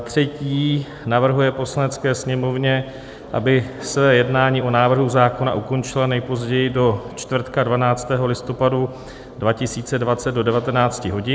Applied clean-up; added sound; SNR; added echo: none; none; none; none.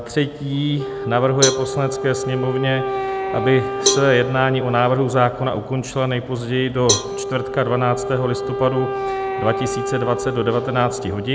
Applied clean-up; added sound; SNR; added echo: none; Wind instrument, woodwind instrument + Cowbell; 4 dB; none.